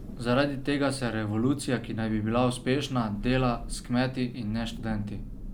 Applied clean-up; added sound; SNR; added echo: none; Thunder; 11 dB; none.